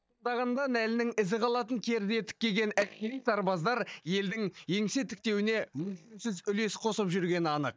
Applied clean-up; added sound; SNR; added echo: neural mask model DeepFilterNet 3.